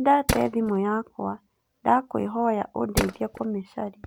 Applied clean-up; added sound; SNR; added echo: none; Tools; 3 dB; none.